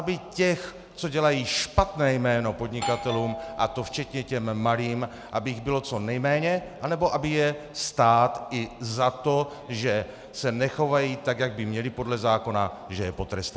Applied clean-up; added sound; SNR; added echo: none; Doorbell; 11 dB; none.